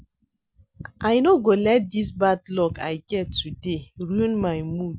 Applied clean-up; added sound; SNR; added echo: none; none; none; none.